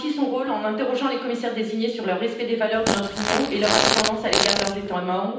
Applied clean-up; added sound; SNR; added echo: none; Fart; -1 dB; reverberation time 0.9 s.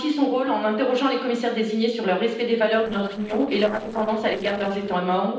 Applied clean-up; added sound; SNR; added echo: neural separator model SepFormer DNS4.